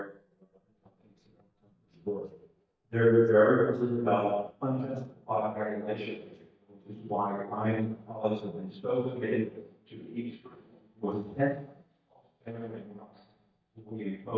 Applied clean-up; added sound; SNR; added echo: neural mask model DeepFilterNet 3.